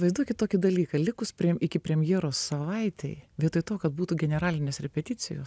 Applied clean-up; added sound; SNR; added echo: none; none; none; none.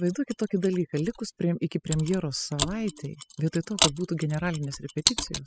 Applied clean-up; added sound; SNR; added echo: classical method spectral subtraction.